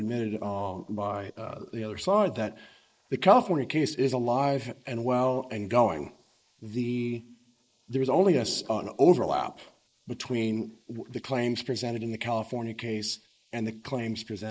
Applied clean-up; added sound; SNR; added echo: neural mask model Resemble Enhance denoiser.